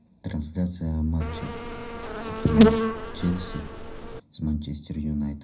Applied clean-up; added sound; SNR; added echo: none; Insect; -5 dB; reverberation time 0.4 s.